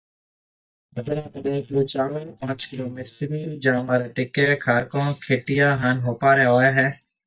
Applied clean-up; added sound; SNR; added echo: neural mask model DeepFilterNet 3.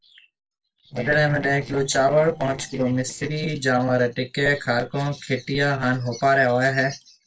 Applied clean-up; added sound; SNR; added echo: neural separator model SepFormer DNS4.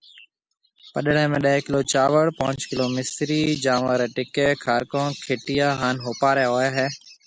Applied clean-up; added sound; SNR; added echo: none; none; none; none.